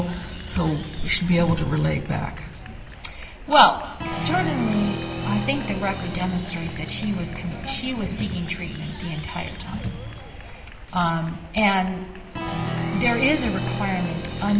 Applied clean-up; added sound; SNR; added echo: none; Applause; 7 dB; reverberation time 2.4 s.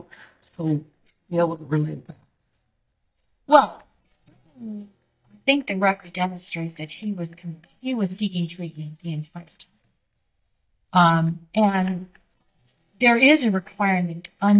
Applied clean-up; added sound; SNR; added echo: neural mask model DeepFilterNet 3.